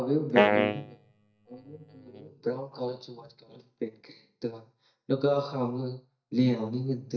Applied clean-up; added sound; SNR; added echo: neural mask model DeepFilterNet 3.